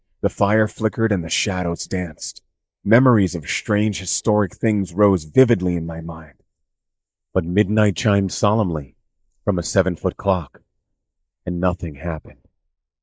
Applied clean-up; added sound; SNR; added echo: neural mask model Resemble Enhance denoiser.